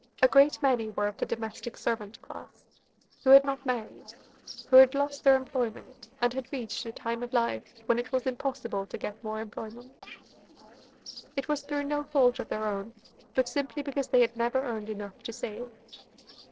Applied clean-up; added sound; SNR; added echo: neural separator model SepFormer DNS4.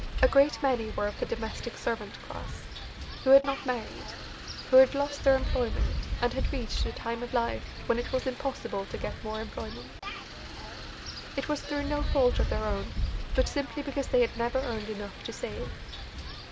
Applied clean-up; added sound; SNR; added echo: none; Wind; 5 dB; none.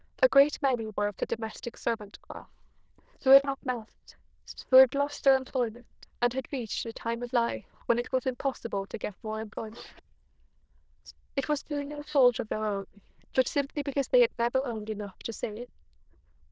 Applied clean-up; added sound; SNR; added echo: neural diffusion model UNIVERSE++.